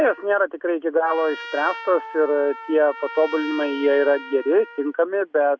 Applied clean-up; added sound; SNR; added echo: none; Trumpet; 15 dB; none.